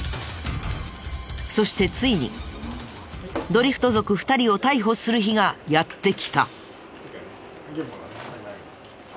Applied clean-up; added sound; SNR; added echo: none; none; none; none.